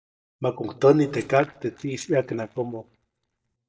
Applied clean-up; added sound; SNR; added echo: neural mask model DeepFilterNet 3.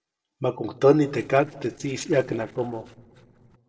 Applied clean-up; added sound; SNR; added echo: neural separator model SepFormer DNS4.